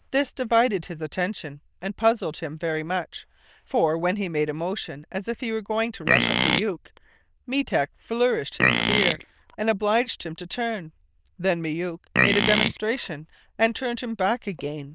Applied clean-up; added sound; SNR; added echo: neural diffusion model UNIVERSE++.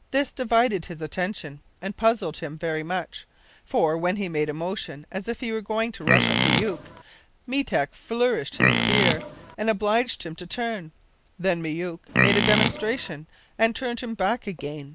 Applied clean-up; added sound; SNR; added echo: none; Livestock, farm animals, working animals; -4 dB; none.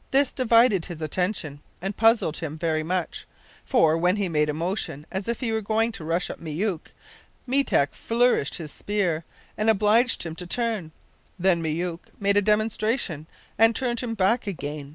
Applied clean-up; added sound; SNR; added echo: none; none; none; none.